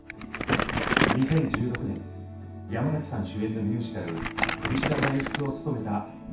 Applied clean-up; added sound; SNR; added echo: none; Crumpling, crinkling; 1 dB; reverberation time 0.7 s.